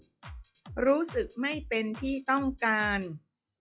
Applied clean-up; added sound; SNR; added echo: classical method log-MMSE.